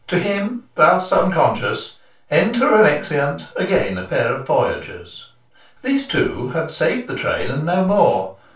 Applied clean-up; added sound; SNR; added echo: none; none; none; reverberation time 0.3 s.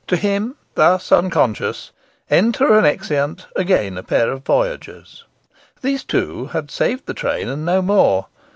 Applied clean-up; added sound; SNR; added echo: none; none; none; none.